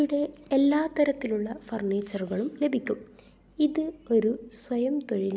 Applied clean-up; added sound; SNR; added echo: none; none; none; none.